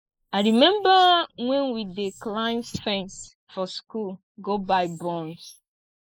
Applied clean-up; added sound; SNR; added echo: neural mask model Resemble Enhance denoiser.